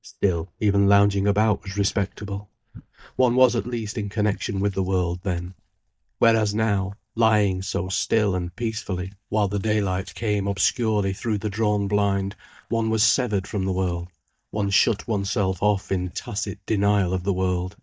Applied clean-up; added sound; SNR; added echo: neural mask model DeepFilterNet 3.